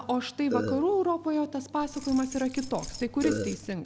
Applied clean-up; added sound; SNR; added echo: none; Burping, eructation + Keys jangling; 6 dB; none.